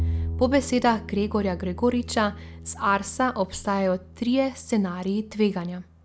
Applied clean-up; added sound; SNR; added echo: none; Bowed string instrument; 10 dB; none.